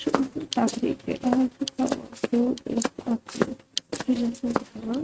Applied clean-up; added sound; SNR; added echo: neural mask model RNNoise.